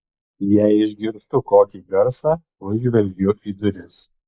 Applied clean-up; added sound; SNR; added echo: neural mask model Resemble Enhance denoiser.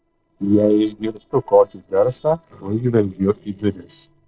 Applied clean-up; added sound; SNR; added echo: neural separator model SepFormer DNS4.